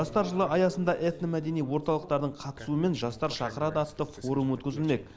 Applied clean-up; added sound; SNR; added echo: none; none; none; none.